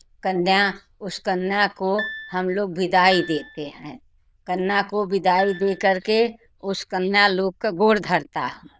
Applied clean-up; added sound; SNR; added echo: neural diffusion model UNIVERSE++.